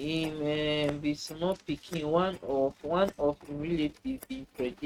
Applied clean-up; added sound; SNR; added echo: neural mask model RNNoise.